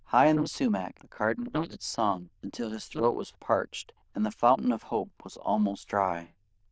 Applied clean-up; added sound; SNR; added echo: neural diffusion model UNIVERSE++.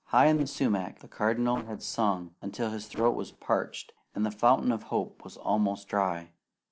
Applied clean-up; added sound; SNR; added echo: neural separator model SepFormer DNS4.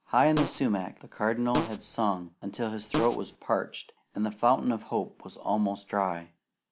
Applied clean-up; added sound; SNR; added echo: none; Fart; 5 dB; none.